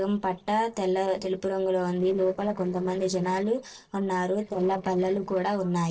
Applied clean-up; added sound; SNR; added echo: neural separator model SepFormer DNS4.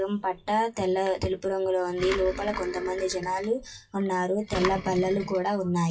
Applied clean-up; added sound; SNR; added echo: classical method WPE with log-MMSE.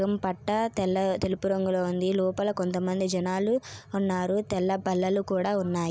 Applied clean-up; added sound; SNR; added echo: none; none; none; none.